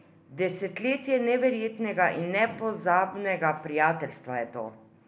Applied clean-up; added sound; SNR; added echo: none; none; none; none.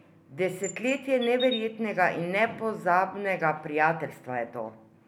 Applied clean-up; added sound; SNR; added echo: none; Chirp, tweet; 13 dB; none.